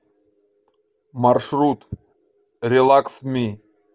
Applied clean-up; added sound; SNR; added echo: none; none; none; none.